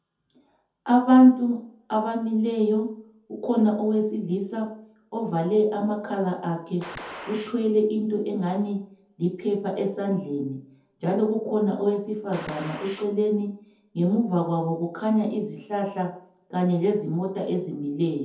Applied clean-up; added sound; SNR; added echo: none; Gunshot, gunfire; 14 dB; reverberation time 0.5 s.